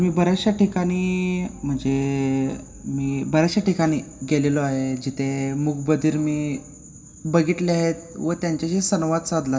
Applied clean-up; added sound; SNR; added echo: none; none; none; reverberation time 0.3 s.